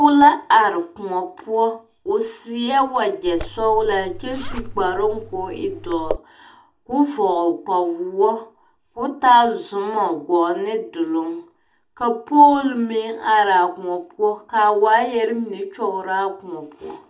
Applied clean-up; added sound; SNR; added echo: none; Zipper (clothing); 10 dB; reverberation time 0.2 s.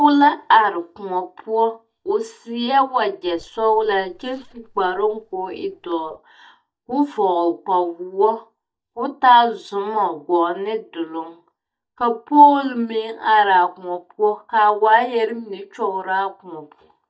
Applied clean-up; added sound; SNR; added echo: neural mask model DeepFilterNet 3.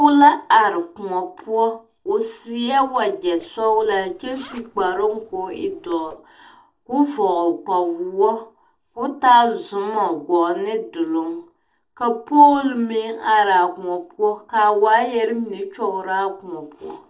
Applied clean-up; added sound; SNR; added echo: neural separator model SepFormer DNS4.